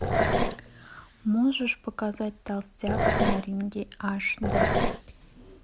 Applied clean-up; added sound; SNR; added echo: none; Growling; -4 dB; none.